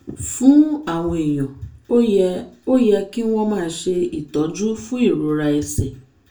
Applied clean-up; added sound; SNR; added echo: none; none; none; reverberation time 0.3 s.